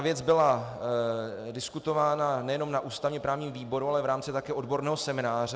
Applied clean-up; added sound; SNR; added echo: none; none; none; none.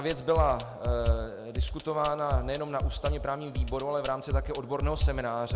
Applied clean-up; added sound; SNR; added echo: none; Drum kit; 1 dB; none.